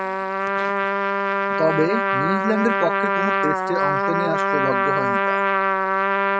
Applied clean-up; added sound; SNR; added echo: neural mask model RNNoise.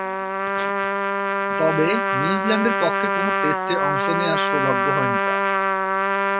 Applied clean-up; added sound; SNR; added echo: none; Trumpet; -3 dB; none.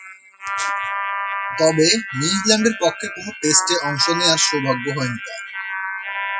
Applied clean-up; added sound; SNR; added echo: classical method Wiener filter.